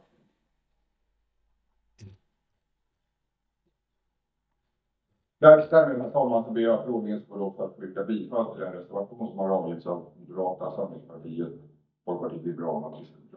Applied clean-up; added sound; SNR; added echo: neural mask model DeepFilterNet 3.